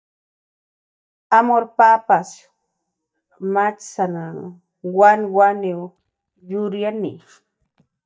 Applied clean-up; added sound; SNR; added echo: neural mask model DeepFilterNet 3.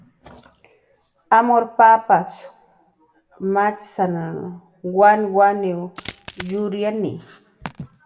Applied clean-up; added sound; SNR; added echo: none; Coin (dropping); 14 dB; reverberation time 0.6 s.